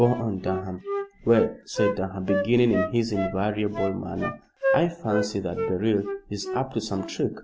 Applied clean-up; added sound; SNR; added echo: none; Wind instrument, woodwind instrument; 5 dB; none.